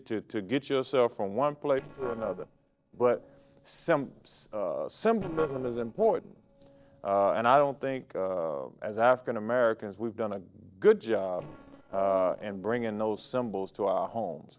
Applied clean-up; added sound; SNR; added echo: neural separator model SepFormer DNS4.